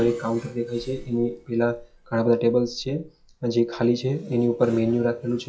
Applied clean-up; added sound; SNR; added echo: classical method log-MMSE.